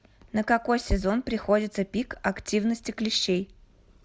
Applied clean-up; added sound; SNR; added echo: none; none; none; none.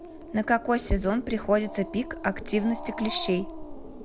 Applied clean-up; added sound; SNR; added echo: none; Growling; 11 dB; none.